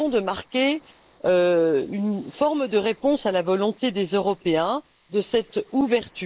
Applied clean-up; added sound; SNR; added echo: neural mask model Resemble Enhance denoiser.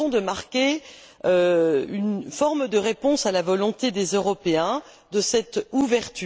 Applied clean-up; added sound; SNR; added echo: none; none; none; none.